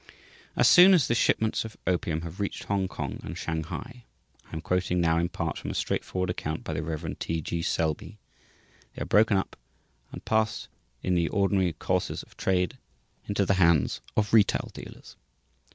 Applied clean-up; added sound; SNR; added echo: none; none; none; none.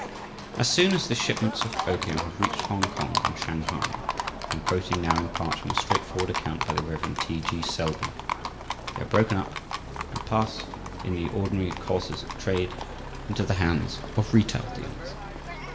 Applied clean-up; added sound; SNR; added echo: none; Livestock, farm animals, working animals; 4 dB; reverberation time 0.6 s.